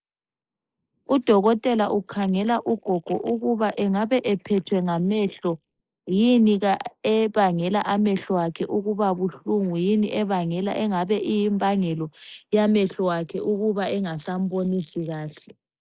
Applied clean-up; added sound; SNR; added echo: neural mask model Resemble Enhance denoiser.